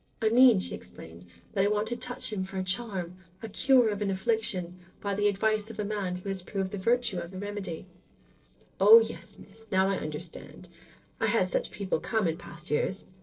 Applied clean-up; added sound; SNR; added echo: neural separator model SepFormer DNS4.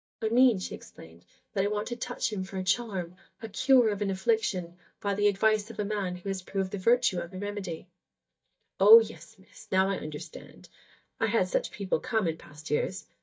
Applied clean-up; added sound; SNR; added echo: neural mask model DeepFilterNet 3.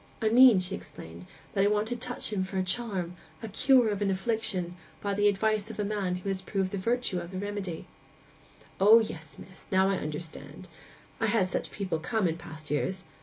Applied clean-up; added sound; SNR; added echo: none; none; none; none.